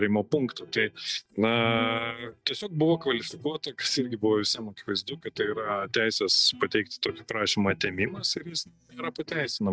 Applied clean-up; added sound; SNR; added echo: neural mask model DeepFilterNet 3.